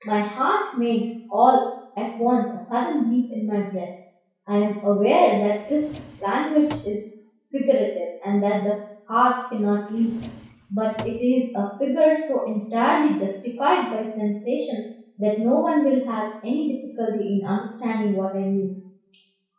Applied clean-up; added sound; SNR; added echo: none; Drawer open or close; 18 dB; reverberation time 0.6 s.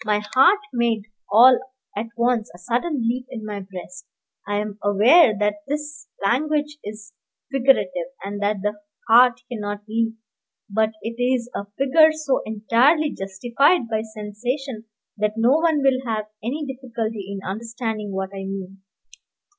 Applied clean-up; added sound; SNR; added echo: none; none; none; none.